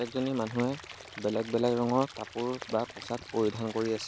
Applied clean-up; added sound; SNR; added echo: none; Stream / Liquid; 15 dB; none.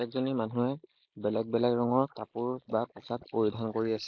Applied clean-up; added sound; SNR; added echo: neural mask model Resemble Enhance denoiser.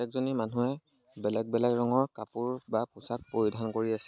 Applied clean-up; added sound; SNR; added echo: none; none; none; none.